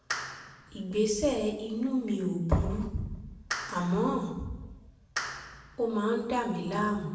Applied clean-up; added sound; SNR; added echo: none; Clapping; 10 dB; reverberation time 0.8 s.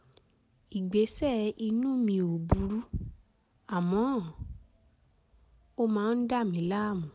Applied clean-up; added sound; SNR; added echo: none; none; none; none.